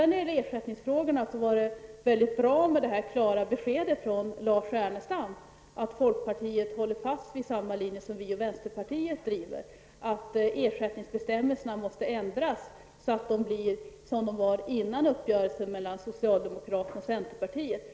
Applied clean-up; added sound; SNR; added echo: none; none; none; none.